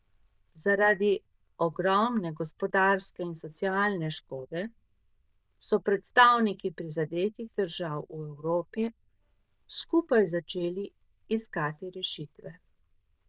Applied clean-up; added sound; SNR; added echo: neural diffusion model UNIVERSE++.